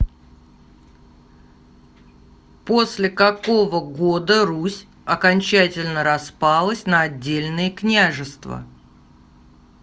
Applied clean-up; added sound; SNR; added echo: none; none; none; none.